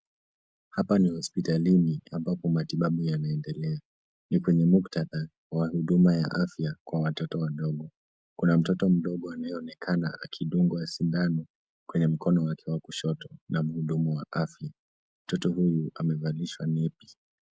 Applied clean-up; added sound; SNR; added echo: none; none; none; none.